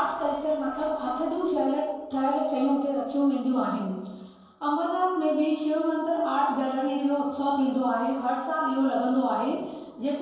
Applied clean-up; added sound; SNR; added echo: neural separator model SepFormer DNS4.